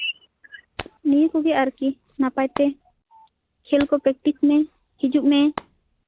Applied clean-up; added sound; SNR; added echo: none; Hands; 20 dB; none.